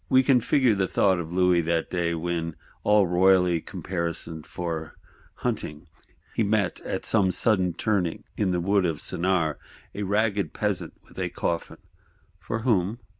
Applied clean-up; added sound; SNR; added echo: none; none; none; none.